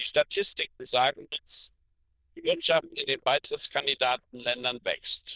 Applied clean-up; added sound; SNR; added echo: neural diffusion model UNIVERSE++.